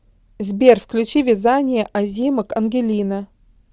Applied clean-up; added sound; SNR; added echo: none; none; none; none.